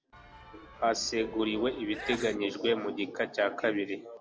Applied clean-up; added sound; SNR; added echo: none; Sneeze / Church bell; 14 dB; none.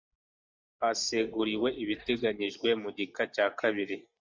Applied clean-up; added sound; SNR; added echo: neural mask model DeepFilterNet 3.